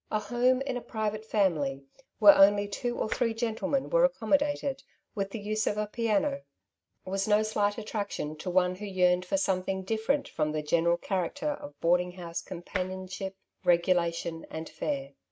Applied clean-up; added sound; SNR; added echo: neural mask model RNNoise.